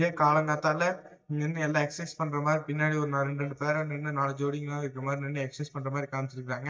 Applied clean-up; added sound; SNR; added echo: neural mask model DeepFilterNet 3.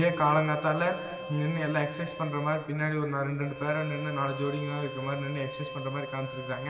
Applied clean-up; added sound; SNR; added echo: none; Bowed string instrument; 11 dB; reverberation time 2.3 s.